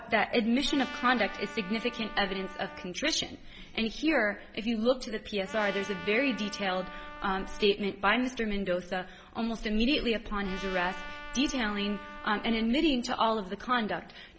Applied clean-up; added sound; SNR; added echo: none; Trumpet; 14 dB; none.